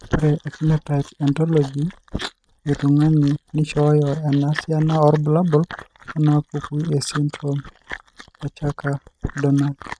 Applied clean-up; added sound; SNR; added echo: neural mask model RNNoise.